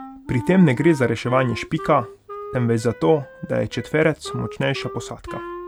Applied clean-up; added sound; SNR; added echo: none; Wind instrument, woodwind instrument; 14 dB; none.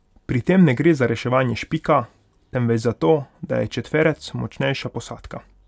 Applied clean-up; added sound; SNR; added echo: none; none; none; none.